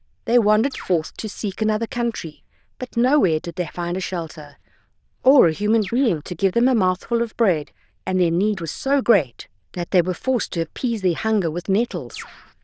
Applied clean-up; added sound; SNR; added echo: neural diffusion model UNIVERSE++.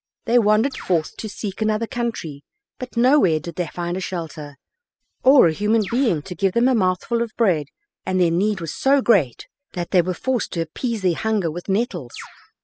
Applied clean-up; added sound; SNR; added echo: classical method spectral subtraction.